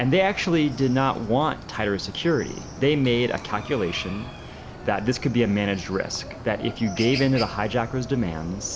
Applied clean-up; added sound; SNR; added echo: none; Chicken, rooster; 13 dB; none.